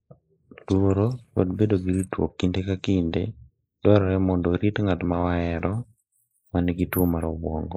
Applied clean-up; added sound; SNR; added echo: neural mask model Resemble Enhance denoiser.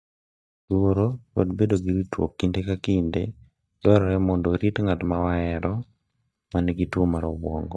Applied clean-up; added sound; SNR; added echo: neural mask model DeepFilterNet 3.